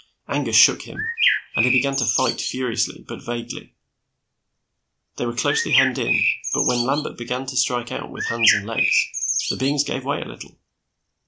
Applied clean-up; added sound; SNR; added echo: none; Bird; -3 dB; none.